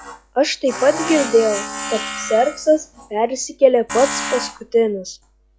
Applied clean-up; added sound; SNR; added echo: classical method log-MMSE.